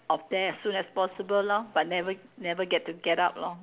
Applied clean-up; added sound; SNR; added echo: none; none; none; none.